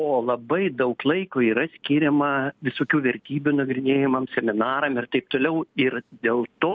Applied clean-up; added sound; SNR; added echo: none; none; none; none.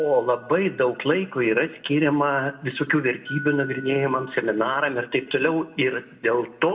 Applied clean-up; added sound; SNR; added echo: none; Glockenspiel; 20 dB; reverberation time 0.6 s.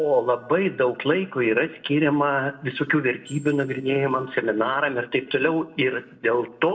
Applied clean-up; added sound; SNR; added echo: neural separator model SepFormer DNS4.